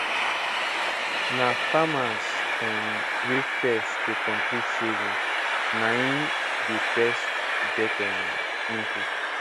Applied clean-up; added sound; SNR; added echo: none; Train; -4 dB; none.